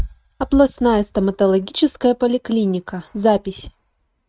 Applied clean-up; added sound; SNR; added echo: neural mask model RNNoise.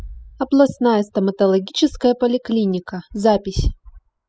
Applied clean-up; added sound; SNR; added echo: classical method spectral subtraction.